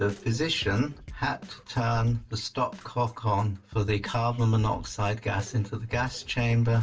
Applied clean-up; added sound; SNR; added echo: none; Drum kit; 17 dB; reverberation time 0.2 s.